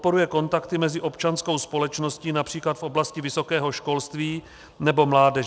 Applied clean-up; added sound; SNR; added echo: none; none; none; none.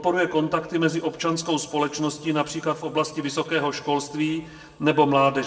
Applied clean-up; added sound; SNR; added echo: none; none; none; reverberation time 1.1 s.